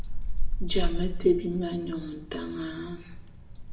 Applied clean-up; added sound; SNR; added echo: none; Wind; -3 dB; reverberation time 0.8 s.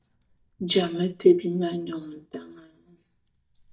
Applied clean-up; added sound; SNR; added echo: neural mask model DeepFilterNet 3.